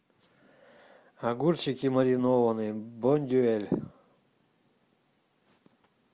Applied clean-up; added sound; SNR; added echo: none; none; none; none.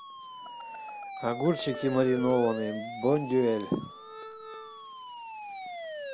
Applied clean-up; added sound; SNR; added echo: none; Siren; 9 dB; none.